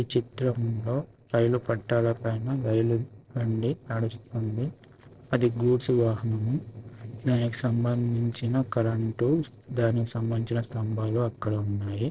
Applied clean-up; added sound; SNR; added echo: neural separator model SepFormer DNS4.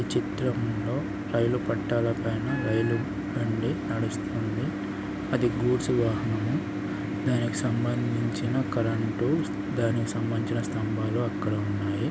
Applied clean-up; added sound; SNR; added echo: none; Wind instrument, woodwind instrument; 16 dB; none.